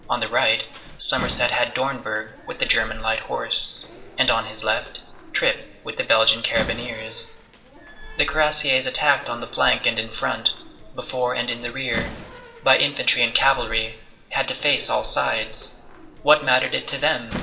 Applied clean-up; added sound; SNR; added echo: none; Slam; 14 dB; reverberation time 0.6 s.